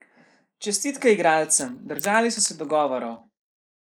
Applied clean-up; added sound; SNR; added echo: neural mask model Resemble Enhance denoiser.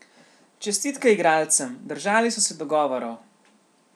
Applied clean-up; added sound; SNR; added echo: none; none; none; none.